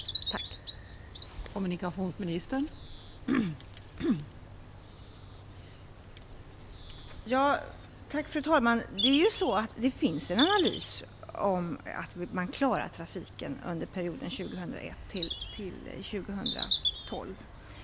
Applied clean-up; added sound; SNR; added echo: none; Bird vocalization, bird call, bird song; 3 dB; none.